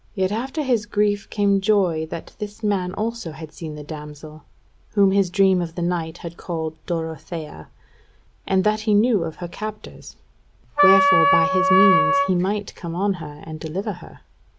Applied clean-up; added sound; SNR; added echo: none; Wind instrument, woodwind instrument; -5 dB; none.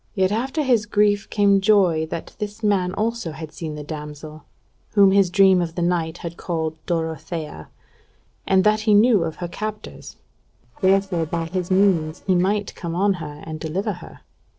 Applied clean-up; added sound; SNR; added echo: neural separator model SepFormer DNS4.